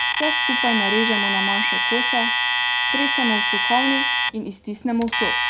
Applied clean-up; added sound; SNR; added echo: none; Alarm; -4 dB; none.